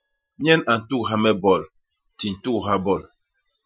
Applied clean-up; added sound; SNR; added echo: classical method Wiener filter.